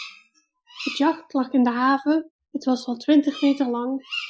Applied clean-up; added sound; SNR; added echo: classical method Wiener filter.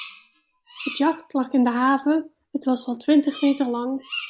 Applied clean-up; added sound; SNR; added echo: none; Bird vocalization, bird call, bird song; 17 dB; none.